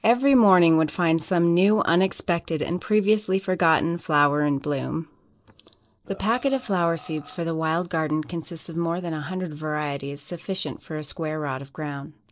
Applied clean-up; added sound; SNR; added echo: neural separator model SepFormer DNS4.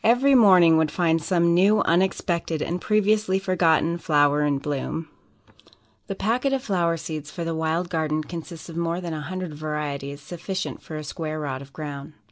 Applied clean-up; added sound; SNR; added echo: none; none; none; none.